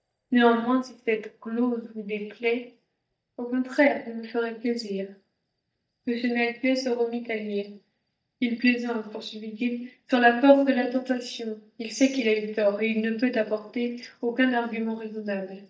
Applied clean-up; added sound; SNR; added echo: neural mask model DeepFilterNet 3.